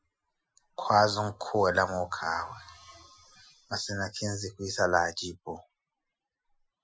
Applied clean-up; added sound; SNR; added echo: classical method Wiener filter.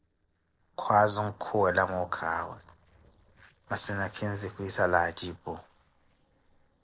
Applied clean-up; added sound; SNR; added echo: neural separator model SepFormer DNS4.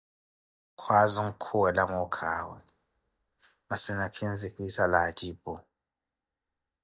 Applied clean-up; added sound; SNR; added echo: neural mask model DeepFilterNet 3.